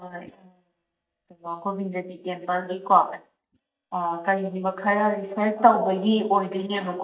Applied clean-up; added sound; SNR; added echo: neural mask model DeepFilterNet 3.